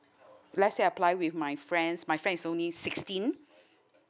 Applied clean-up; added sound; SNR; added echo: none; none; none; none.